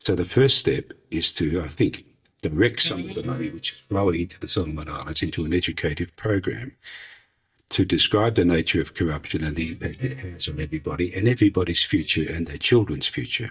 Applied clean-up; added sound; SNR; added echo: neural mask model DeepFilterNet 3.